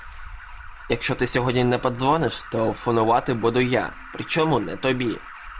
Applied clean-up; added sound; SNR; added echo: none; Alarm; 15 dB; none.